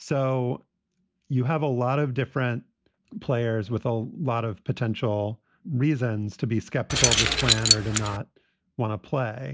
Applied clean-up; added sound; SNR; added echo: none; Keys jangling; -4 dB; none.